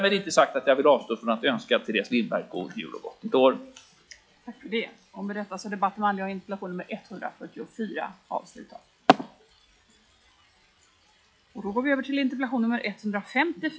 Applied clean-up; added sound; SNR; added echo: classical method log-MMSE.